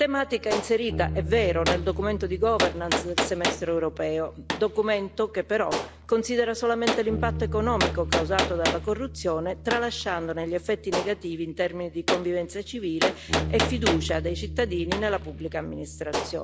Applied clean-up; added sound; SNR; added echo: none; Gunshot, gunfire + Bass guitar; 4 dB; none.